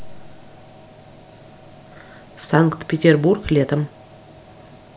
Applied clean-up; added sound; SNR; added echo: none; none; none; none.